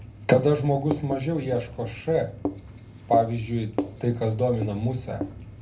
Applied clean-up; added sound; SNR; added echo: none; Writing; 4 dB; reverberation time 0.3 s.